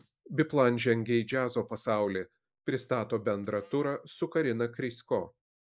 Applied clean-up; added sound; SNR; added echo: neural mask model Resemble Enhance denoiser.